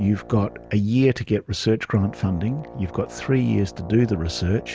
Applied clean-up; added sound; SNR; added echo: none; Brass instrument; 19 dB; none.